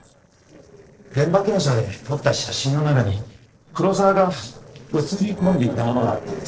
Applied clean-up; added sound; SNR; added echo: neural separator model SepFormer DNS4.